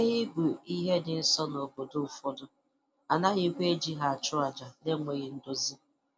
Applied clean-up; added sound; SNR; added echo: none; none; none; none.